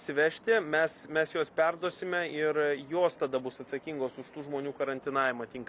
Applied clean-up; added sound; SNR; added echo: none; none; none; none.